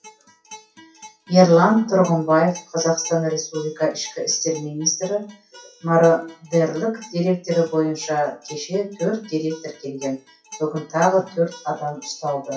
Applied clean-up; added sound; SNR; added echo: classical method WPE with log-MMSE.